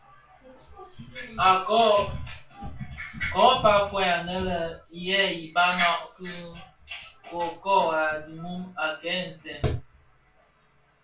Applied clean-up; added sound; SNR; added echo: none; none; none; reverberation time 0.2 s.